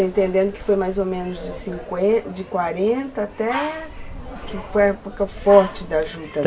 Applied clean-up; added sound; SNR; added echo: none; Dog; 17 dB; none.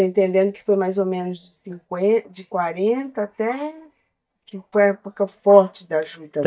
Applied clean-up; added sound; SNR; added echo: neural mask model DeepFilterNet 3.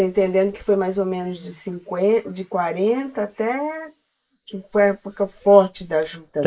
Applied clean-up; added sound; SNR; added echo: neural mask model Resemble Enhance denoiser.